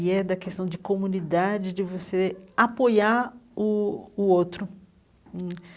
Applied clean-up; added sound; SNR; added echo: none; none; none; none.